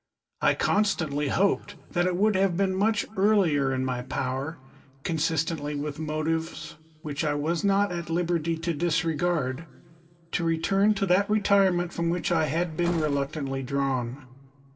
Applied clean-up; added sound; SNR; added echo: none; Bus; 14 dB; reverberation time 0.1 s.